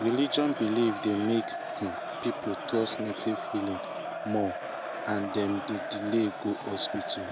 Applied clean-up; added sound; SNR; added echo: none; Crowd; 6 dB; none.